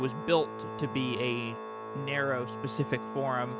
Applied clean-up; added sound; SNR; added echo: none; Organ; 7 dB; none.